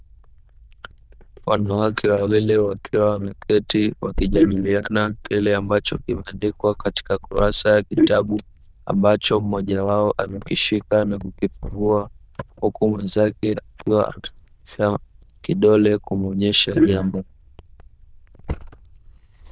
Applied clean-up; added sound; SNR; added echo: neural diffusion model UNIVERSE++.